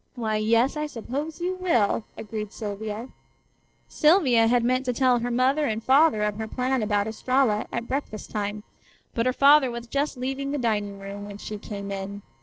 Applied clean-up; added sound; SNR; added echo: neural separator model SepFormer DNS4.